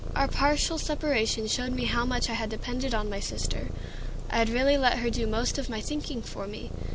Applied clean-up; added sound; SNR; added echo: none; Purr; 4 dB; none.